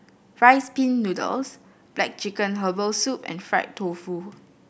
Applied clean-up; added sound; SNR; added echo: none; none; none; none.